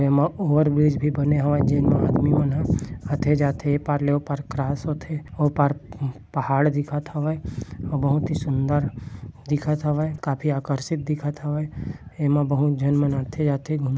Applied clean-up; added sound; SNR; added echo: none; none; none; none.